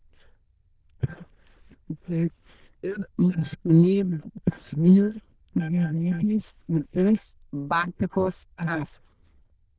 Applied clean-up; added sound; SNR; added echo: neural diffusion model UNIVERSE++.